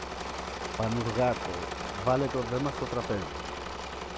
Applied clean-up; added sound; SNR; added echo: none; Engine / Mechanisms; 4 dB; none.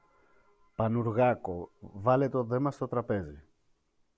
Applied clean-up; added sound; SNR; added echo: none; none; none; none.